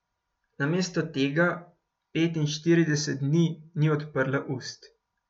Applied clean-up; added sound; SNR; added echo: none; none; none; none.